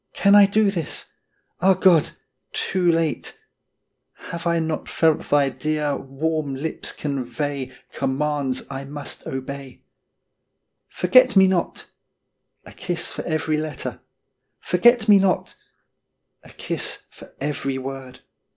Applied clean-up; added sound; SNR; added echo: none; none; none; none.